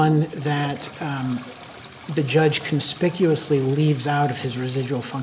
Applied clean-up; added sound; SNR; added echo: none; Toilet flush; 18 dB; none.